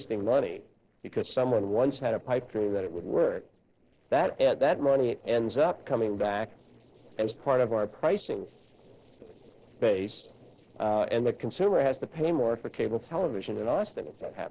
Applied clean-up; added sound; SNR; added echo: neural separator model SepFormer DNS4.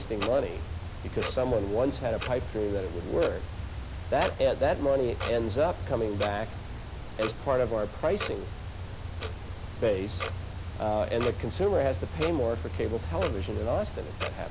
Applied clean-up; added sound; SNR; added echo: none; Clock; 6 dB; none.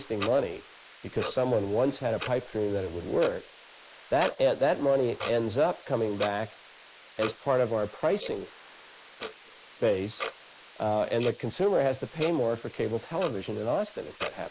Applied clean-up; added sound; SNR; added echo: neural mask model Resemble Enhance denoiser.